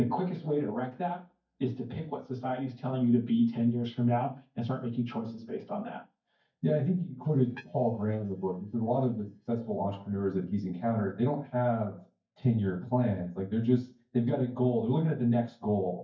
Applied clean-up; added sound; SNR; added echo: neural mask model DeepFilterNet 3.